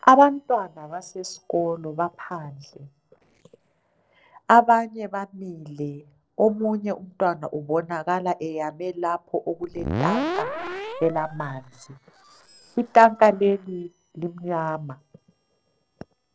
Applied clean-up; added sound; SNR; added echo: neural separator model SepFormer DNS4.